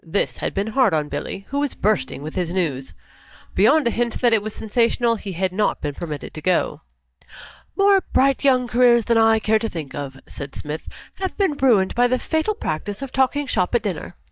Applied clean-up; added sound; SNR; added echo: neural mask model DeepFilterNet 3.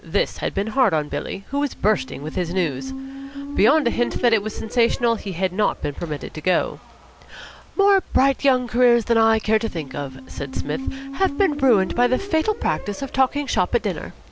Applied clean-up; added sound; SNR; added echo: none; Squeak; 14 dB; none.